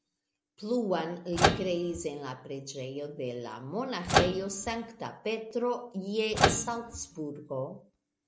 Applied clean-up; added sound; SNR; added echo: none; Microwave oven; -4 dB; none.